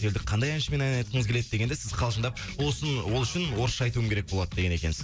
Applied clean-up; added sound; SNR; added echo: none; none; none; none.